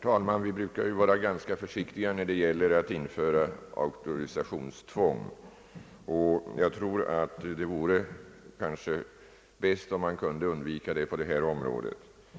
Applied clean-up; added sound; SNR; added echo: none; none; none; none.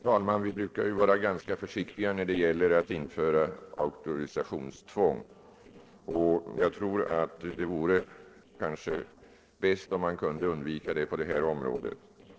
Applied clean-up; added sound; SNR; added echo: neural separator model SepFormer DNS4.